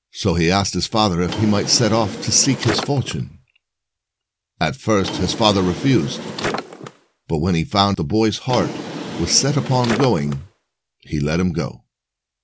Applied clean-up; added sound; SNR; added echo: none; Drawer open or close; 9 dB; none.